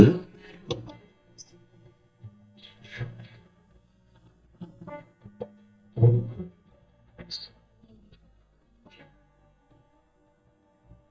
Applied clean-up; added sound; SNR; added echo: neural mask model DeepFilterNet 3.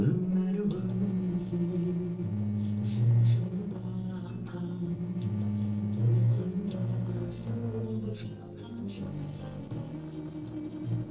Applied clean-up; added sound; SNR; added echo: neural separator model SepFormer DNS4.